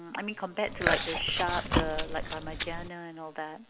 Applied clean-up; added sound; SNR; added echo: none; Chewing, mastication; -2 dB; none.